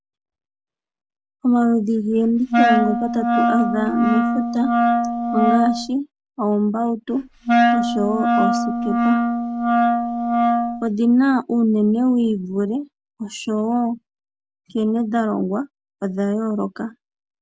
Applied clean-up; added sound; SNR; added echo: none; Wind instrument, woodwind instrument; -3 dB; none.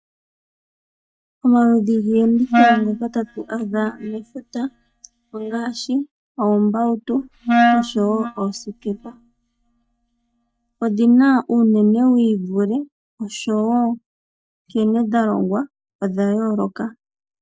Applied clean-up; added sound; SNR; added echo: neural mask model DeepFilterNet 3.